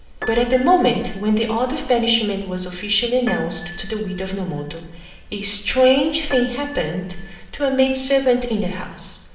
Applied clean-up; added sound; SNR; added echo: none; Piano; 18 dB; reverberation time 0.9 s.